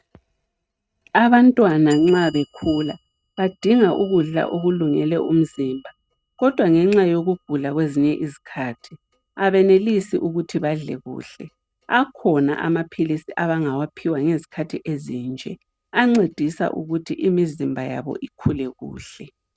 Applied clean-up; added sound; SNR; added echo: neural mask model RNNoise.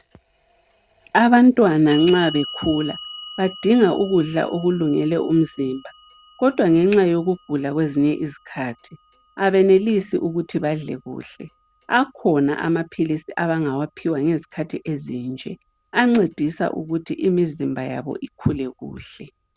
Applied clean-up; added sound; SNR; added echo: none; Clock; 17 dB; none.